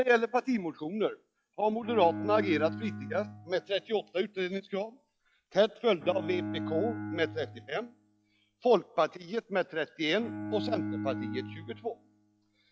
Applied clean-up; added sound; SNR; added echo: classical method log-MMSE.